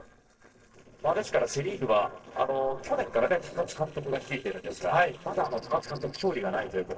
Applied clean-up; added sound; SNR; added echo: neural separator model SepFormer DNS4.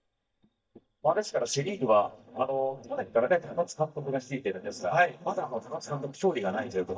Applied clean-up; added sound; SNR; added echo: neural mask model DeepFilterNet 3.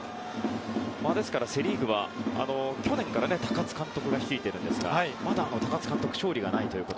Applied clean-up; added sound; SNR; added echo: none; none; none; none.